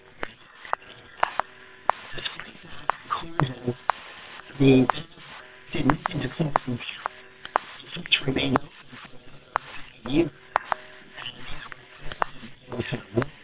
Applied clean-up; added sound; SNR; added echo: neural separator model SepFormer WHAM!.